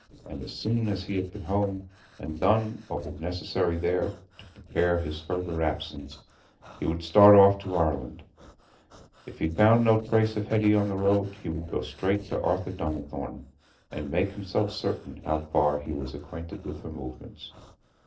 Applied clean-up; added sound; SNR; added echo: neural separator model SepFormer DNS4.